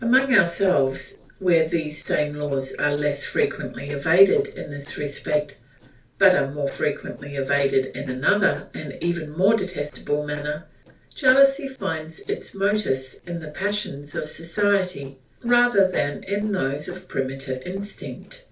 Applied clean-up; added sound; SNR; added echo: neural separator model SepFormer DNS4.